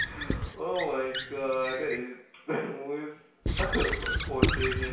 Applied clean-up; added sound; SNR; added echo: none; Squeak / Writing; 0 dB; reverberation time 0.6 s.